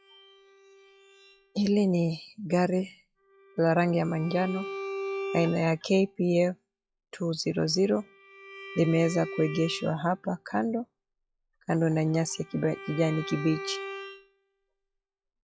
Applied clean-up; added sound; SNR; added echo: classical method log-MMSE.